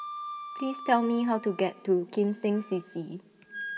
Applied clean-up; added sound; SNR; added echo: none; Wind instrument, woodwind instrument; 13 dB; reverberation time 1.9 s.